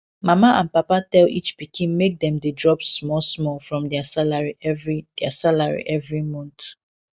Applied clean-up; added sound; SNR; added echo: none; none; none; none.